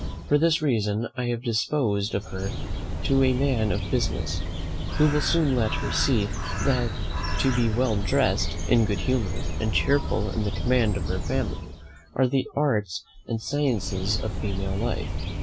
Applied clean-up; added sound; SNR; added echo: none; Bird; 3 dB; none.